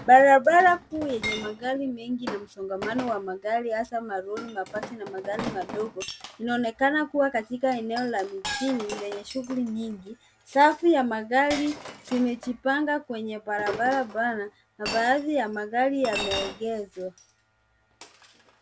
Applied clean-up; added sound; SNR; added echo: none; Chink, clink; 13 dB; none.